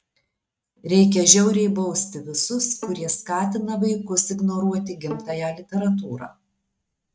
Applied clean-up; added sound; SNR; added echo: neural mask model RNNoise.